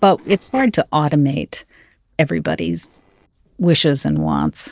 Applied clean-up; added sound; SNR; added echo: neural separator model SepFormer DNS4.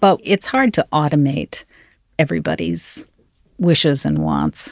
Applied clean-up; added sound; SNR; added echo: none; none; none; none.